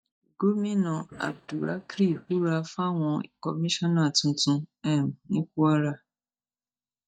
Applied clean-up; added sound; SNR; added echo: neural mask model DeepFilterNet 3.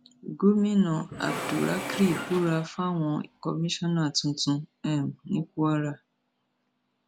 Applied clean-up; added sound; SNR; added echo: none; Engine / Mechanisms; 9 dB; none.